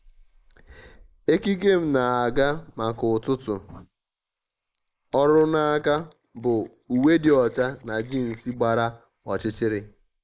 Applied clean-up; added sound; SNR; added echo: neural mask model Resemble Enhance denoiser.